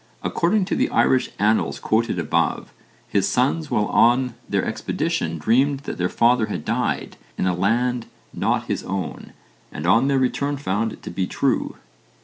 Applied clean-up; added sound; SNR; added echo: none; none; none; none.